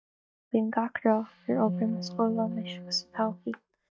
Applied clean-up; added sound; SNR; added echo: neural mask model DeepFilterNet 3.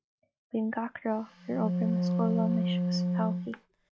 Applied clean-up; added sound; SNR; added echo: none; Wind instrument, woodwind instrument; -3 dB; none.